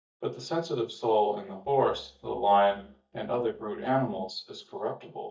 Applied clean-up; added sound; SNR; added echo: neural mask model DeepFilterNet 3.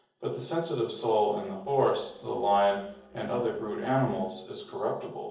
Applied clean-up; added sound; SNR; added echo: neural separator model SepFormer DNS4.